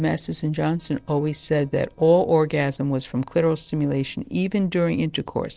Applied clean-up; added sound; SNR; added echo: neural separator model SepFormer DNS4.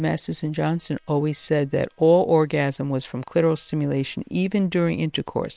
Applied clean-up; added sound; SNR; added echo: neural separator model SepFormer WHAM!.